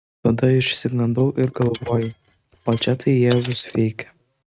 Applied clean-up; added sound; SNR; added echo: neural mask model RNNoise.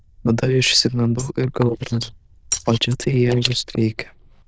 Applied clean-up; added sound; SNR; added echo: neural diffusion model UNIVERSE++.